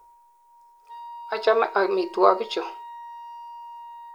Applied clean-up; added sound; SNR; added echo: none; Wind instrument, woodwind instrument; 15 dB; none.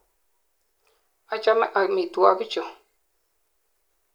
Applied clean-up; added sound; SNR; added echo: none; none; none; none.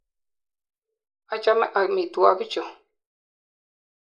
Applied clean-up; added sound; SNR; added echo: neural mask model Resemble Enhance denoiser.